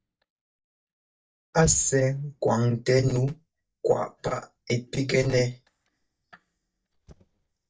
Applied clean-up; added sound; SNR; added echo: neural mask model DeepFilterNet 3.